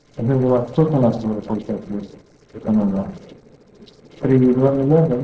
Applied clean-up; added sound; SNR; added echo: neural separator model SepFormer DNS4.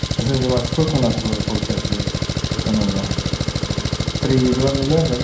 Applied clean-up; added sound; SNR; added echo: none; Engine; 0 dB; reverberation time 0.6 s.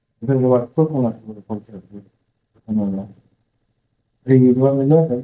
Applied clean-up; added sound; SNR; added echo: neural mask model DeepFilterNet 3.